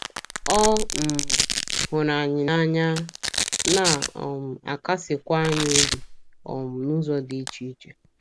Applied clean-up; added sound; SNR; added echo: none; Domestic sounds, home sounds; 3 dB; none.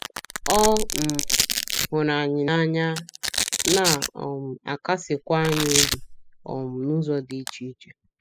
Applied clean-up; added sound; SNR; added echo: classical method spectral subtraction.